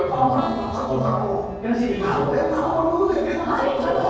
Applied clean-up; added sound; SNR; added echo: neural separator model SepFormer DNS4.